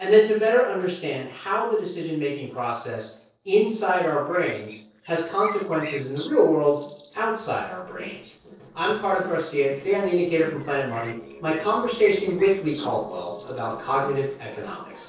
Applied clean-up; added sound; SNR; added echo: neural separator model SepFormer DNS4.